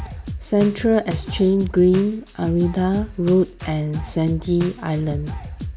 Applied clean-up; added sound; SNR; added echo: none; Drum kit; 11 dB; none.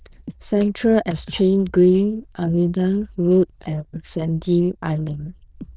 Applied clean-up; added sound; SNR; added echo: neural diffusion model UNIVERSE++.